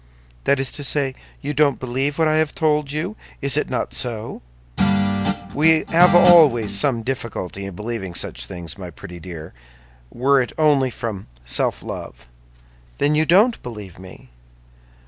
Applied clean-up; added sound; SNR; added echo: none; Guitar; 1 dB; none.